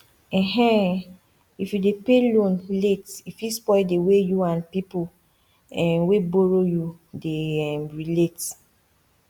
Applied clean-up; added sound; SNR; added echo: none; none; none; none.